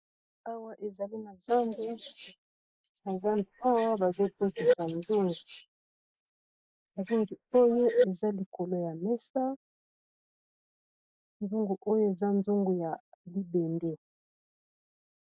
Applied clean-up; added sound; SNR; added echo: neural mask model Resemble Enhance denoiser.